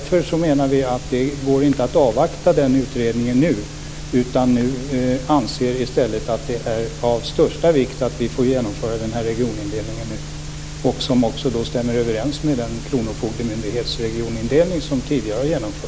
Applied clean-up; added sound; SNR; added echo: none; none; none; none.